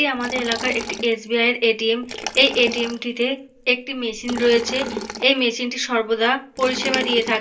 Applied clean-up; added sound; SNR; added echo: none; Liquid; 11 dB; reverberation time 0.2 s.